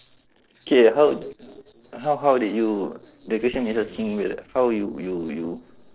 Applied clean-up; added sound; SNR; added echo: neural separator model SepFormer DNS4.